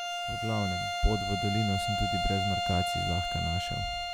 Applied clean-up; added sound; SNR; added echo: none; Bowed string instrument; 0 dB; none.